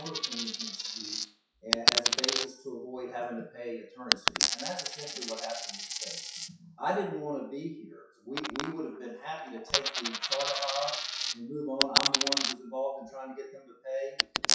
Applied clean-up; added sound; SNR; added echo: classical method WPE with log-MMSE.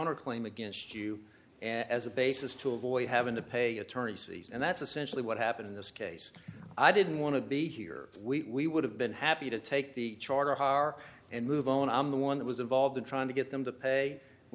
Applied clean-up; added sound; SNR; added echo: none; none; none; none.